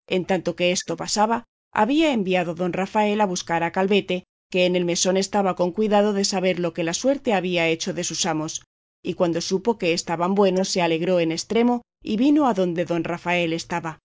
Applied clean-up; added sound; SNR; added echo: neural mask model Resemble Enhance denoiser.